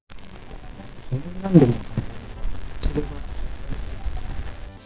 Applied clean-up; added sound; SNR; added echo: neural mask model DeepFilterNet 3.